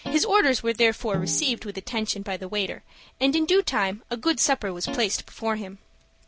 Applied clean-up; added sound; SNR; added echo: none; Snare drum + Guitar; 10 dB; none.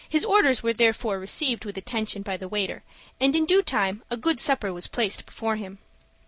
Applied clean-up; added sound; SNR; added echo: none; none; none; none.